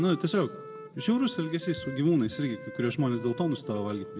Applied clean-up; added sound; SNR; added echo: none; Wind instrument, woodwind instrument; 15 dB; reverberation time 1.4 s.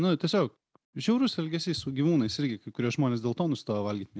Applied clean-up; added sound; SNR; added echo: none; none; none; none.